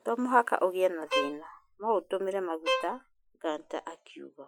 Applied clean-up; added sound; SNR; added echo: classical method Wiener filter.